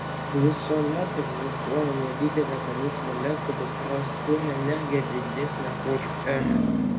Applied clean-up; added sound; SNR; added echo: none; Engine starting; 1 dB; reverberation time 0.3 s.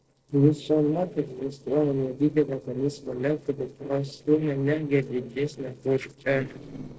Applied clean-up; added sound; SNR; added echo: neural separator model SepFormer DNS4.